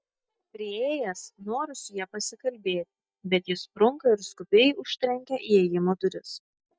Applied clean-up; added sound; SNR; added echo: neural mask model DeepFilterNet 3.